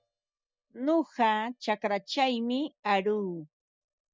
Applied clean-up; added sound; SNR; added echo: neural mask model DeepFilterNet 3.